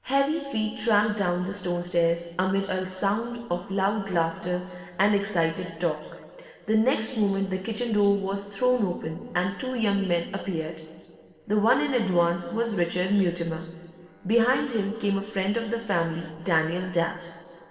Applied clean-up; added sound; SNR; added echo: neural separator model SepFormer DNS4.